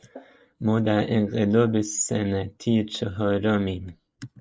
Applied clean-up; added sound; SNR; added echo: neural mask model Resemble Enhance denoiser.